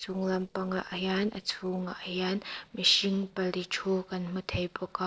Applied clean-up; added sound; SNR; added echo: neural separator model SepFormer DNS4.